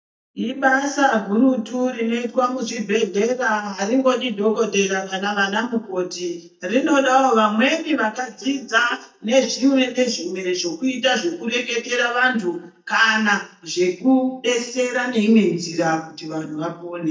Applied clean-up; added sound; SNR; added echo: neural mask model DeepFilterNet 3.